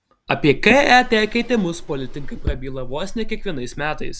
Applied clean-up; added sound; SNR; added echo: none; Drawer open or close; 7 dB; none.